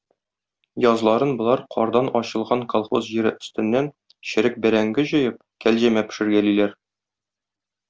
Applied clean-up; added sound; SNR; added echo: none; none; none; none.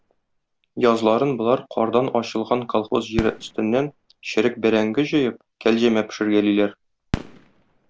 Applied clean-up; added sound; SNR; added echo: none; Fireworks; 16 dB; none.